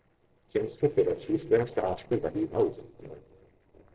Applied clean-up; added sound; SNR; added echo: neural separator model SepFormer DNS4.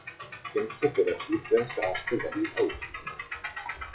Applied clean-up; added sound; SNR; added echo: classical method WPE with log-MMSE.